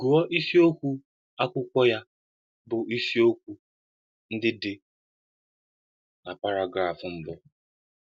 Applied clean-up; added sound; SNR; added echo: none; none; none; none.